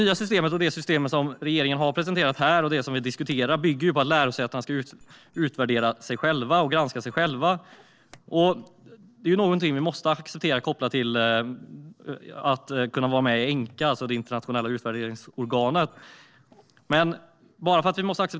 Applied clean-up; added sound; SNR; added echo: neural separator model SepFormer DNS4.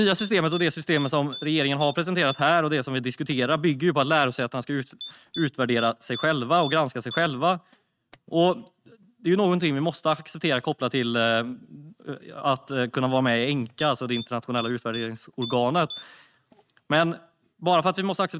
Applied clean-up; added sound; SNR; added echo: neural mask model RNNoise.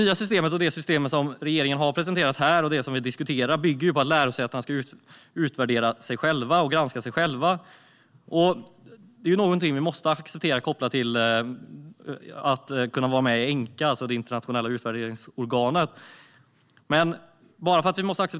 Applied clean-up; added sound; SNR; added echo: none; none; none; none.